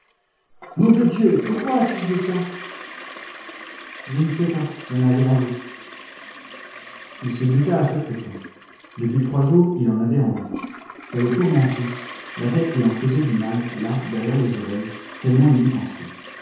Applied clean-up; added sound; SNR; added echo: none; Toilet flush; 16 dB; reverberation time 0.9 s.